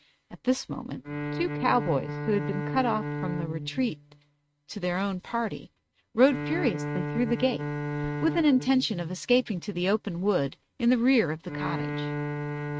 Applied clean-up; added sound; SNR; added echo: neural mask model RNNoise.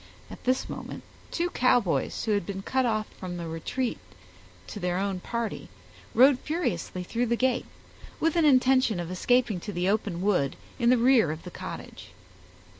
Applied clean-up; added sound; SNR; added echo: none; none; none; none.